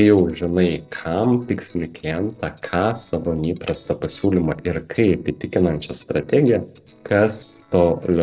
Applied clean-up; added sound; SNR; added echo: neural separator model SepFormer DNS4.